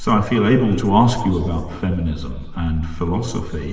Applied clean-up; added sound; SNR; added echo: none; none; none; reverberation time 2.0 s.